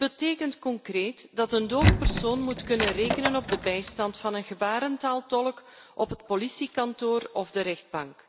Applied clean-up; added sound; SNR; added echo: none; Door; -1 dB; none.